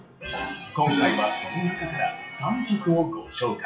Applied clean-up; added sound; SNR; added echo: classical method WPE with log-MMSE.